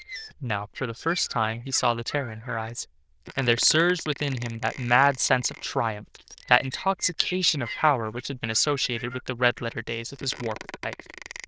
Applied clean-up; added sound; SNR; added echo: neural diffusion model UNIVERSE++.